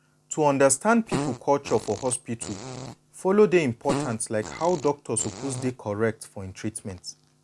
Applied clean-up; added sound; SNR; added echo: none; Fart; 11 dB; none.